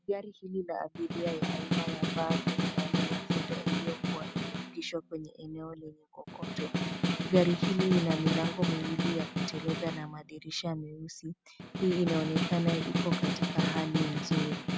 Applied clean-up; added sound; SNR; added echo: none; Snare drum; -1 dB; none.